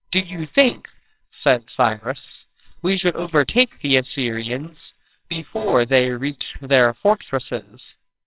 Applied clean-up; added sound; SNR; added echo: neural separator model SepFormer WHAMR!.